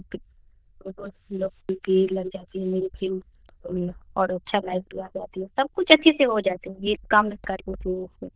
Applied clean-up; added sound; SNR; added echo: neural diffusion model UNIVERSE++.